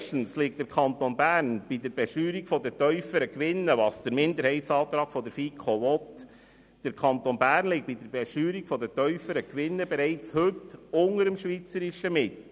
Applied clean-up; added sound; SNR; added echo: none; none; none; none.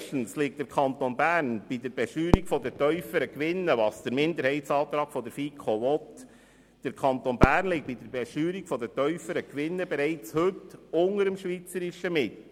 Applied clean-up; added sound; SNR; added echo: none; Fireworks; 6 dB; none.